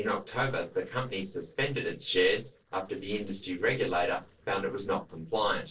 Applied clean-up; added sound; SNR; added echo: neural separator model SepFormer DNS4.